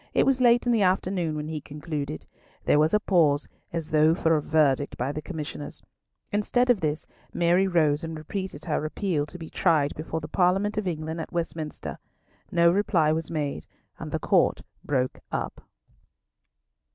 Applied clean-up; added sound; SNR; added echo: none; none; none; none.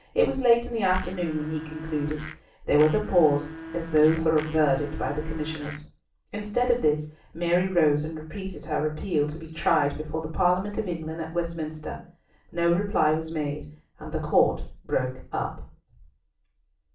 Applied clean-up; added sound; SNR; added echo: none; Domestic sounds, home sounds; 13 dB; reverberation time 0.3 s.